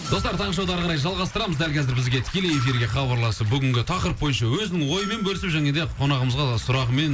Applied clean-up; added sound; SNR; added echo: none; Bell + Waves, surf; 18 dB; none.